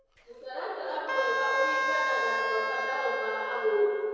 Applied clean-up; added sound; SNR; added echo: none; Wind instrument, woodwind instrument; 0 dB; reverberation time 2.2 s.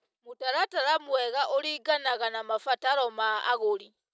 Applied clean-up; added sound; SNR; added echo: none; none; none; none.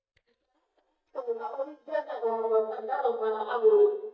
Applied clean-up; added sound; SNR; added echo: neural mask model DeepFilterNet 3.